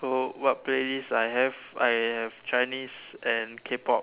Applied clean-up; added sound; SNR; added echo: none; none; none; none.